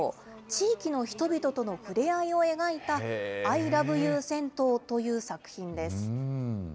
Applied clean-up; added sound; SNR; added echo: none; none; none; none.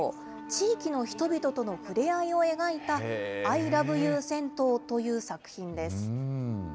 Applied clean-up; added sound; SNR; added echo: none; Wind instrument, woodwind instrument; 17 dB; none.